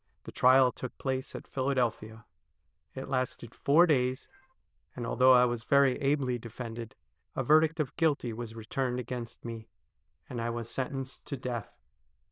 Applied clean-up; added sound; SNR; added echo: neural diffusion model UNIVERSE++.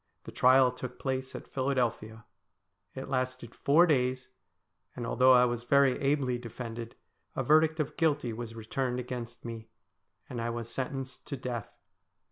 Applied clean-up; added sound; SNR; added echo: none; none; none; none.